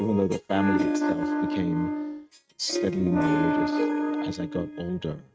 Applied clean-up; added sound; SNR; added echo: neural mask model RNNoise.